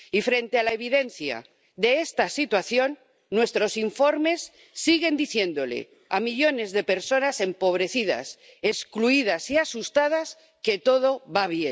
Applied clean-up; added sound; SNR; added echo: none; none; none; none.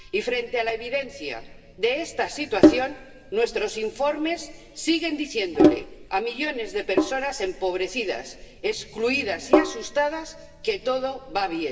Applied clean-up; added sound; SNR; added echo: none; Sink (filling or washing); 0 dB; reverberation time 2.0 s.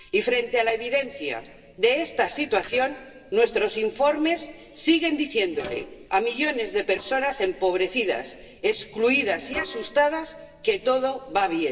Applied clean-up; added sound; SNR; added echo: neural separator model SepFormer DNS4.